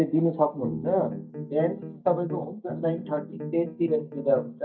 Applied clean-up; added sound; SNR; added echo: neural mask model DeepFilterNet 3.